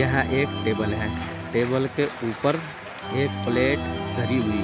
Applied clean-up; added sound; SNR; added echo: none; Organ; 4 dB; none.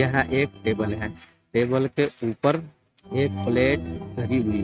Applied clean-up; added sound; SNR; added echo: neural mask model RNNoise.